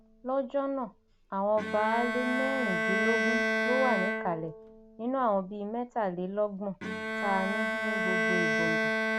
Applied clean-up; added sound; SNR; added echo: none; Bowed string instrument; 0 dB; none.